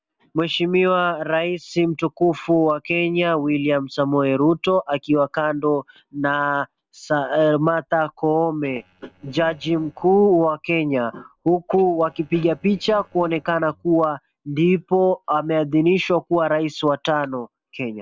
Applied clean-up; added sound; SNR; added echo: neural separator model SepFormer DNS4.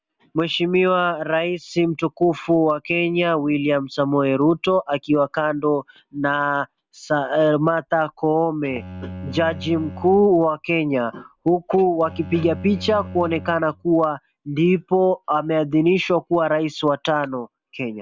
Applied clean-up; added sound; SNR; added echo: none; Bowed string instrument; 16 dB; none.